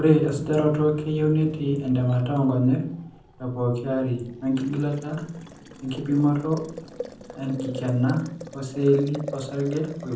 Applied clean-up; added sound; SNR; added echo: none; Boiling; 17 dB; reverberation time 0.6 s.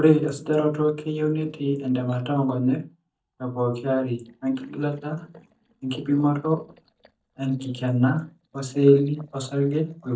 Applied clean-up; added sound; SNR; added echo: neural mask model DeepFilterNet 3.